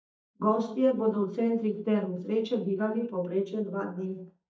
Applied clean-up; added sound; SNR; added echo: neural mask model DeepFilterNet 3.